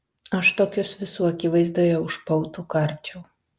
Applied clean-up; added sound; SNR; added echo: none; none; none; none.